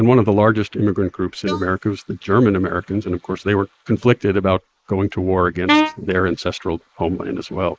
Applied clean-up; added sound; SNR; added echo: neural mask model Resemble Enhance denoiser.